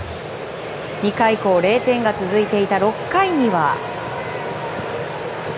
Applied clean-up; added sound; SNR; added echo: none; none; none; none.